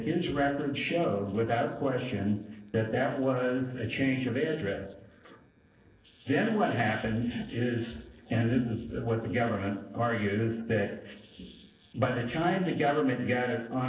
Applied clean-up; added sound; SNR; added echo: neural separator model SepFormer DNS4.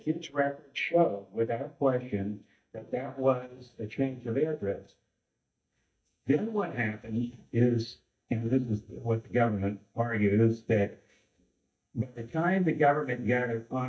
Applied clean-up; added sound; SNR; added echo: neural mask model DeepFilterNet 3.